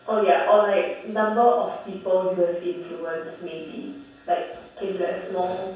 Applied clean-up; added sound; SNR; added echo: none; none; none; reverberation time 0.7 s.